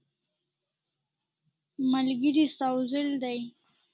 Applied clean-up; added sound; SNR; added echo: none; none; none; none.